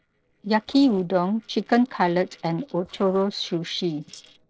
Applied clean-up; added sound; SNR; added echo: neural separator model SepFormer DNS4.